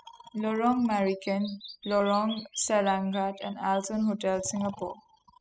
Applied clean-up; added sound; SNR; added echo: classical method spectral subtraction.